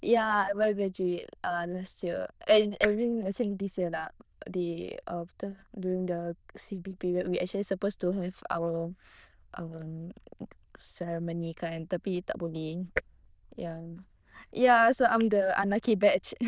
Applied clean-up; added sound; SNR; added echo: neural diffusion model UNIVERSE++.